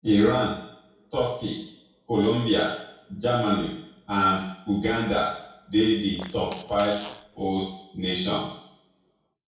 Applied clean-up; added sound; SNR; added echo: none; Fart; 18 dB; reverberation time 0.6 s.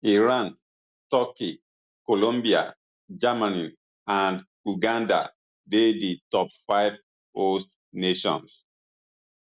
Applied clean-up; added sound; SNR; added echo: none; none; none; none.